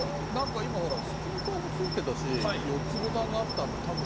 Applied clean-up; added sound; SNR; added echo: none; Cricket; 0 dB; none.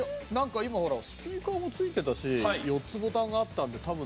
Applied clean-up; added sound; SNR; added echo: none; none; none; none.